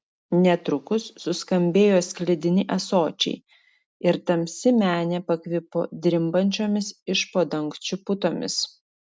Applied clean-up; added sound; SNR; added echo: none; none; none; none.